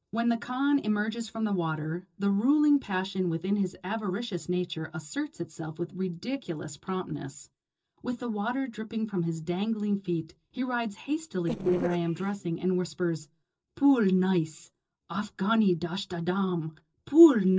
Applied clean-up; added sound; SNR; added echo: neural separator model SepFormer DNS4.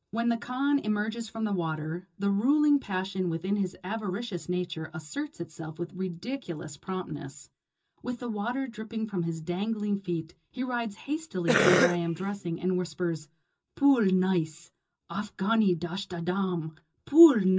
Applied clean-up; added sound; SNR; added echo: none; Cough; -2 dB; reverberation time 0.2 s.